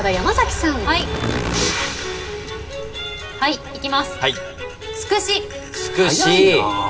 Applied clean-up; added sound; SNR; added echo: none; Insect; 9 dB; reverberation time 2.0 s.